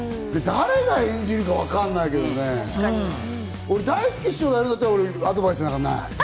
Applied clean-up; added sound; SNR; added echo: none; none; none; none.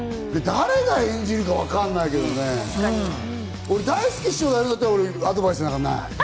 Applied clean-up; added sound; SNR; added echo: none; Engine / Drill; 19 dB; none.